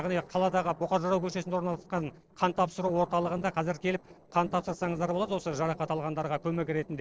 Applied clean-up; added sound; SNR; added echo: neural separator model SepFormer DNS4.